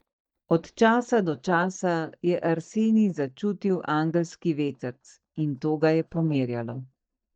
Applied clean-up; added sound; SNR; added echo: neural mask model DeepFilterNet 3.